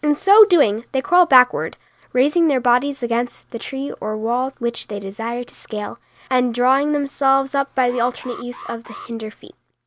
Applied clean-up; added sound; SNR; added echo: none; Alarm; 18 dB; none.